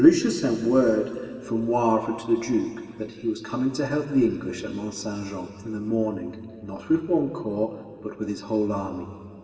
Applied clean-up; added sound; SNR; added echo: none; none; none; reverberation time 2.4 s.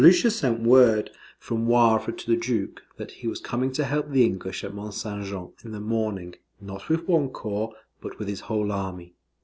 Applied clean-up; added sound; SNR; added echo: none; none; none; none.